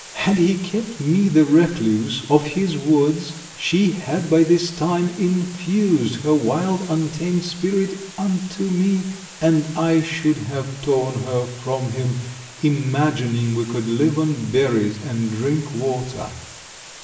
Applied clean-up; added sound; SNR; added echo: none; Water; 19 dB; reverberation time 0.9 s.